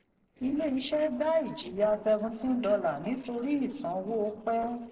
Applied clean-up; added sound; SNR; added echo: neural separator model SepFormer DNS4.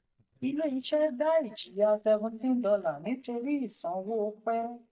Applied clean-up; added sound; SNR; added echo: neural mask model DeepFilterNet 3.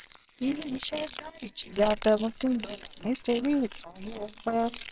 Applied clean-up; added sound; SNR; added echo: neural separator model SepFormer WHAMR!.